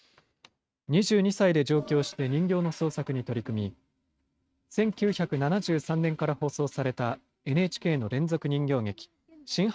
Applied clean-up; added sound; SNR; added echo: neural mask model RNNoise.